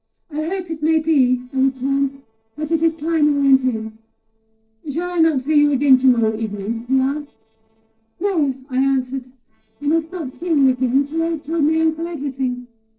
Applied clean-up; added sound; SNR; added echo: neural separator model SepFormer DNS4.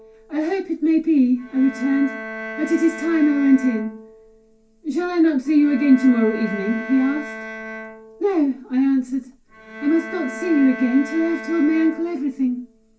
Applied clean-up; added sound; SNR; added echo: none; Bowed string instrument; 14 dB; reverberation time 0.3 s.